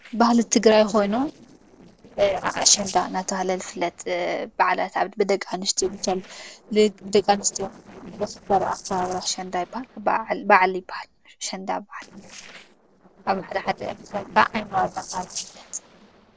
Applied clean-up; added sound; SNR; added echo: neural separator model SepFormer DNS4.